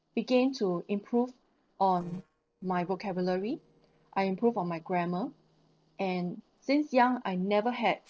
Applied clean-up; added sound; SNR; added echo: neural separator model SepFormer DNS4.